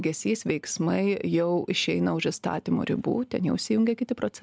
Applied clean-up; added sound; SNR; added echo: none; none; none; none.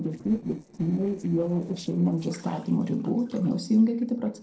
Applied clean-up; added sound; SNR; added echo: neural separator model SepFormer DNS4.